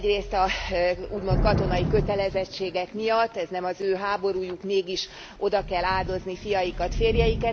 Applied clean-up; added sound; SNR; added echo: none; Thunder / Rain; 5 dB; none.